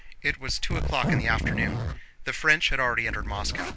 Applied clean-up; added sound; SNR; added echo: none; Zipper (clothing); 4 dB; none.